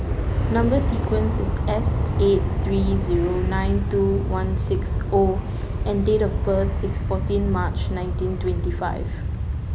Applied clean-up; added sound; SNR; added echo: none; Aircraft; -2 dB; none.